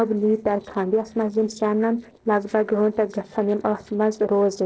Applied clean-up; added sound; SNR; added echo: neural separator model SepFormer DNS4.